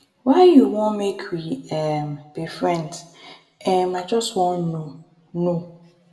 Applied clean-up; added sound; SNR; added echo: none; none; none; reverberation time 0.8 s.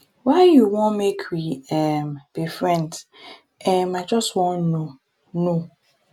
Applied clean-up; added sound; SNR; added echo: none; none; none; none.